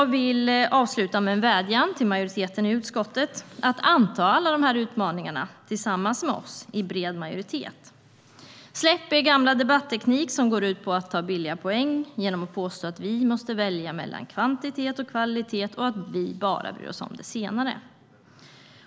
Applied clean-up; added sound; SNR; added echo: none; none; none; none.